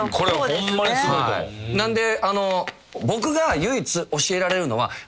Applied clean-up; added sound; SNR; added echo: none; Crackle; 15 dB; none.